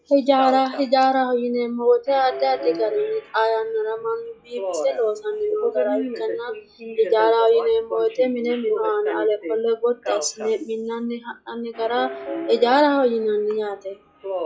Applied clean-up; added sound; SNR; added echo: classical method WPE with log-MMSE.